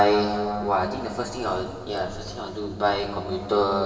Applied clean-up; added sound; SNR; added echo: none; Drip / Sink (filling or washing); 20 dB; reverberation time 2.5 s.